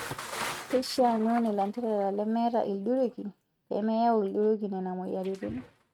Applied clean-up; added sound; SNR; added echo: neural mask model RNNoise.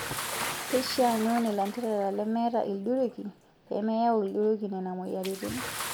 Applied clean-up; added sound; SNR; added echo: none; Bathtub (filling or washing) / Splash, splatter; 10 dB; none.